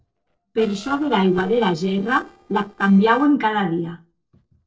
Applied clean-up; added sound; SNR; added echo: neural separator model SepFormer DNS4.